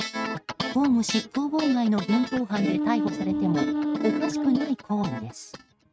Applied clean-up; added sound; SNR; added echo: neural mask model RNNoise.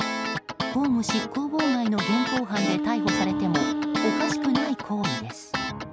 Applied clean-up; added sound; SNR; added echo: none; Guitar + Wind instrument, woodwind instrument; 1 dB; none.